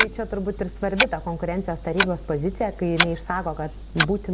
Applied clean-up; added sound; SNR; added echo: none; Clock; 2 dB; none.